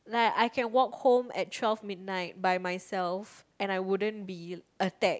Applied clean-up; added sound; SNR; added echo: none; none; none; none.